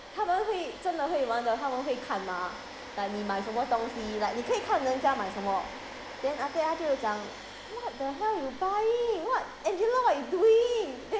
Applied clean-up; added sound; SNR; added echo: none; Domestic sounds, home sounds; 14 dB; none.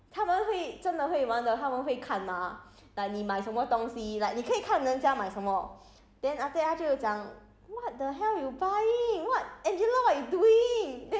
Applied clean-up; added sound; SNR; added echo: none; none; none; none.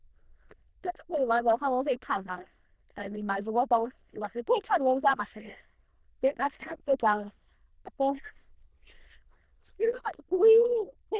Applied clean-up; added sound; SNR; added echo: neural diffusion model UNIVERSE++.